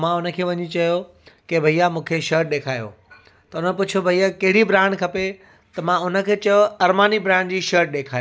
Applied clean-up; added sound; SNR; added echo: none; none; none; none.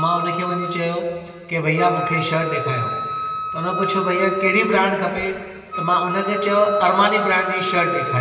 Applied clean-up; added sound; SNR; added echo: none; Wind instrument, woodwind instrument; 6 dB; reverberation time 2.5 s.